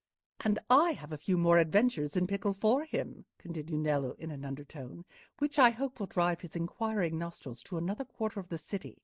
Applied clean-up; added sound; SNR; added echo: none; none; none; none.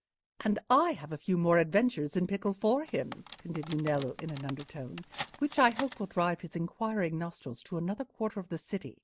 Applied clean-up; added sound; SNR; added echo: none; Cutlery, silverware; 13 dB; none.